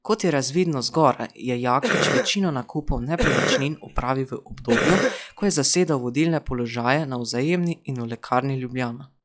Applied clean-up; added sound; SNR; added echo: classical method log-MMSE.